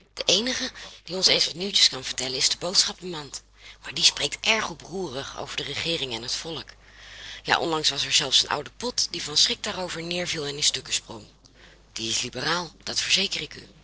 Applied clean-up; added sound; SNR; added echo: neural separator model SepFormer DNS4.